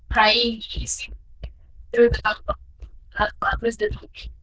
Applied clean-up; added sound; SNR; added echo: neural diffusion model UNIVERSE++.